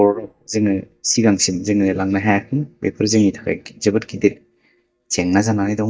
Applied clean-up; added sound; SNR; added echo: neural mask model DeepFilterNet 3.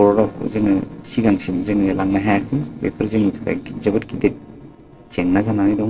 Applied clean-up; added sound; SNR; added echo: neural separator model SepFormer DNS4.